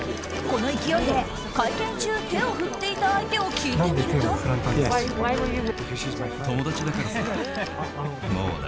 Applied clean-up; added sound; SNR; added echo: none; Telephone; 18 dB; none.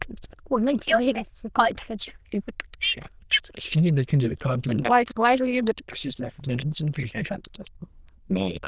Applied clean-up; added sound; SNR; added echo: neural diffusion model UNIVERSE++.